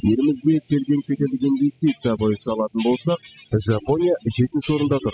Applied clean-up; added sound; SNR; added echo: classical method spectral subtraction.